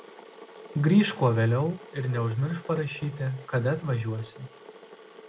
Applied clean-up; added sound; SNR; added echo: none; Boiling / Water; 18 dB; none.